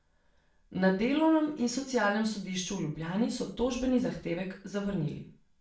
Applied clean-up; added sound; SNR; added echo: none; none; none; reverberation time 0.4 s.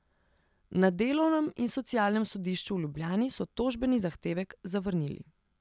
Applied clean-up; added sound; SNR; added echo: none; none; none; none.